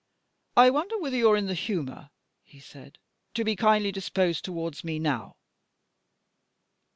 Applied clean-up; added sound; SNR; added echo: none; none; none; none.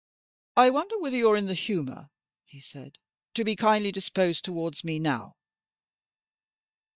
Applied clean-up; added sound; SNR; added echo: neural mask model DeepFilterNet 3.